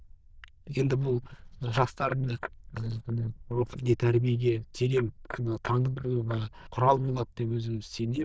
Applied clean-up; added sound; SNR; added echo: neural diffusion model UNIVERSE++.